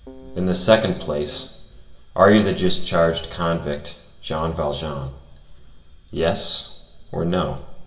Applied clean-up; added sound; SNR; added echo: none; Keyboard (musical); 19 dB; reverberation time 1.0 s.